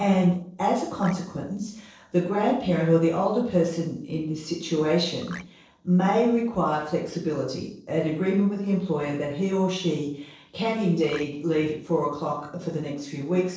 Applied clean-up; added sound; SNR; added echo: neural separator model SepFormer DNS4.